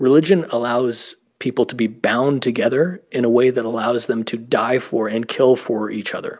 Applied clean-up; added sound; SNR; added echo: none; none; none; none.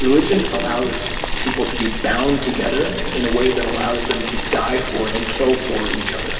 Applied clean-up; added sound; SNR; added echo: none; Boiling; 2 dB; reverberation time 2.5 s.